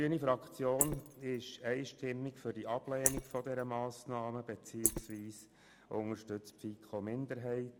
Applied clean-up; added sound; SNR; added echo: neural mask model Resemble Enhance denoiser.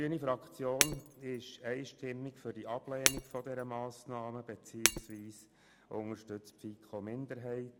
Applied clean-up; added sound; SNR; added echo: none; Shatter; -3 dB; none.